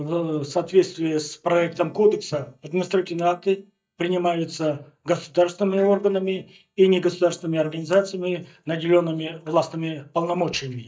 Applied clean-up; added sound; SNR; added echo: neural mask model DeepFilterNet 3.